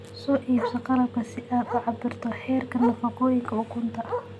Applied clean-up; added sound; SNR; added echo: none; Bark; 11 dB; none.